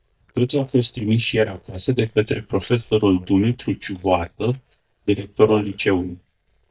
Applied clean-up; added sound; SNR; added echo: neural mask model DeepFilterNet 3.